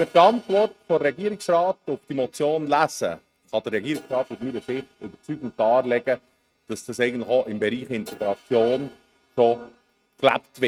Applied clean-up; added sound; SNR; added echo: neural mask model RNNoise.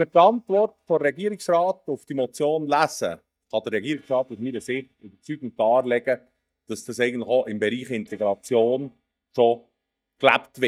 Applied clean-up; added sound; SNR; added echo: neural mask model DeepFilterNet 3.